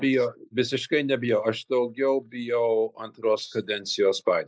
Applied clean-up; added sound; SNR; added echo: neural mask model Resemble Enhance denoiser.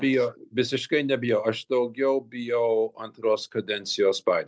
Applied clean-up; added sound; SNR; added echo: none; none; none; none.